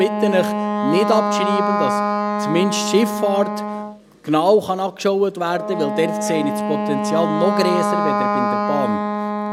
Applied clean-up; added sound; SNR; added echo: none; Wind instrument, woodwind instrument; 1 dB; none.